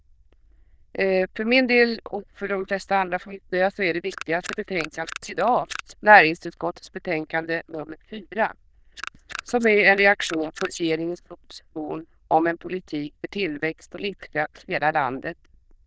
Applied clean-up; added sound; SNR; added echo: neural diffusion model UNIVERSE++.